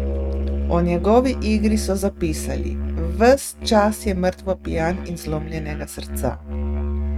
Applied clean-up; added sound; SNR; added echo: neural mask model RNNoise.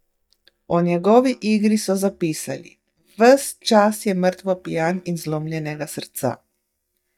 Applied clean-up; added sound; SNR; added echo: neural mask model DeepFilterNet 3.